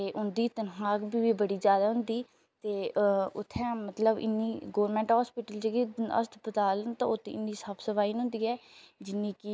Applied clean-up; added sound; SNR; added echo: none; none; none; none.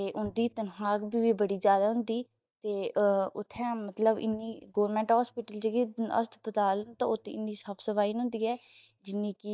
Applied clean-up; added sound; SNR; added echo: neural mask model DeepFilterNet 3.